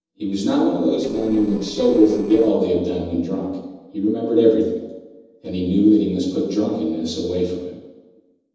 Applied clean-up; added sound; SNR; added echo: neural separator model SepFormer DNS4.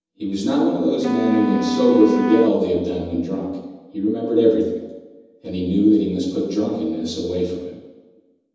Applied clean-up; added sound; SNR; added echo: none; Wind instrument, woodwind instrument; 4 dB; reverberation time 1.1 s.